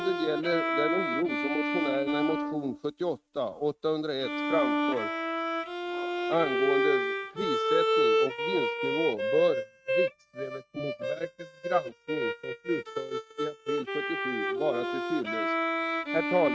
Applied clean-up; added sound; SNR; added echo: neural mask model RNNoise.